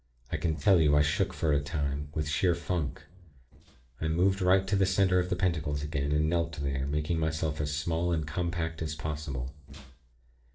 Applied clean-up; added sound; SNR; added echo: neural separator model SepFormer DNS4.